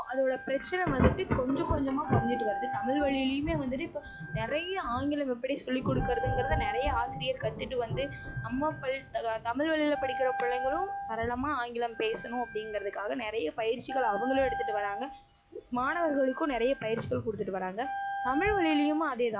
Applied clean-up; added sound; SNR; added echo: classical method log-MMSE.